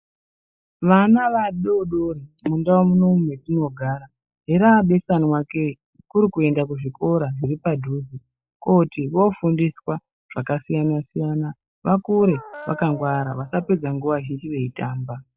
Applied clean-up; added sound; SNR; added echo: classical method log-MMSE.